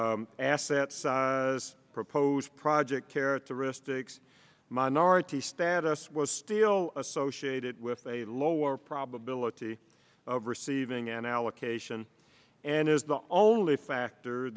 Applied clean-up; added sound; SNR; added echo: none; none; none; none.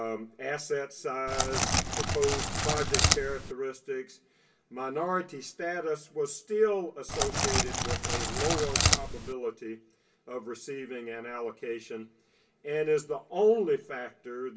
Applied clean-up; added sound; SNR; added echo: none; Crackle; -4 dB; reverberation time 0.2 s.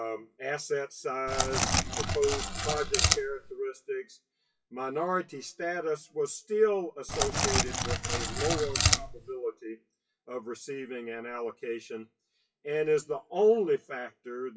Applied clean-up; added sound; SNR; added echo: classical method WPE with log-MMSE.